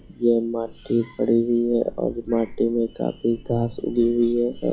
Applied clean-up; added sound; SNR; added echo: classical method log-MMSE.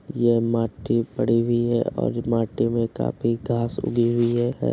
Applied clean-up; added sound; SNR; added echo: none; none; none; none.